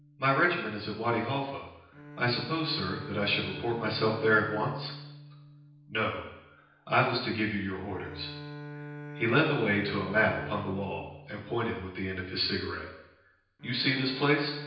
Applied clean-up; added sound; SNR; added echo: none; Bowed string instrument; 14 dB; reverberation time 0.9 s.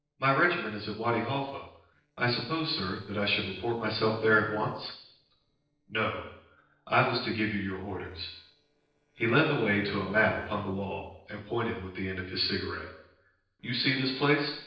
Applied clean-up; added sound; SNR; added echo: neural separator model SepFormer DNS4.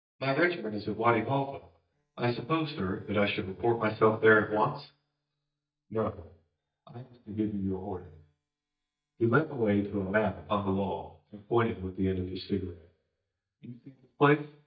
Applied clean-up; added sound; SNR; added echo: neural mask model DeepFilterNet 3.